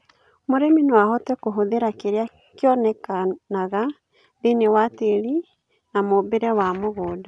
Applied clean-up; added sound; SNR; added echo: none; none; none; none.